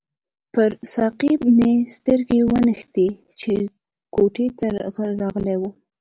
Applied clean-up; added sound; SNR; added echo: none; none; none; none.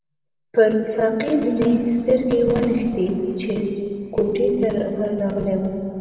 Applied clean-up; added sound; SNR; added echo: none; none; none; reverberation time 2.5 s.